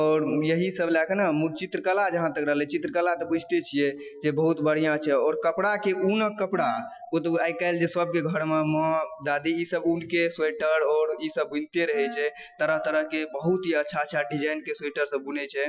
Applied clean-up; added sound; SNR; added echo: classical method Wiener filter.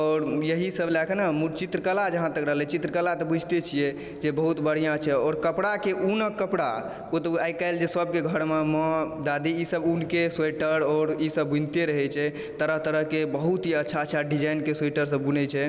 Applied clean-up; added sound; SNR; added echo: none; none; none; none.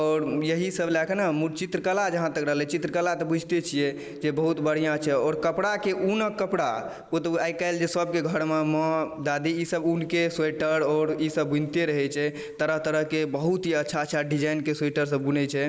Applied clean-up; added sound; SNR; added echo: neural mask model Resemble Enhance denoiser.